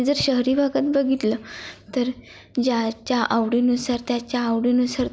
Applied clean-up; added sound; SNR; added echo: none; none; none; none.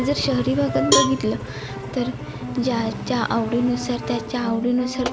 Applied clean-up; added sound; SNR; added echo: none; Cowbell + Engine; 4 dB; none.